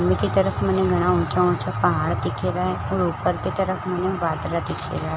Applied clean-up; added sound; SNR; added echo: none; none; none; none.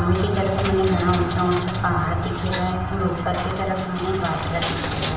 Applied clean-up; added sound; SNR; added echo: none; Coin (dropping); 11 dB; reverberation time 0.8 s.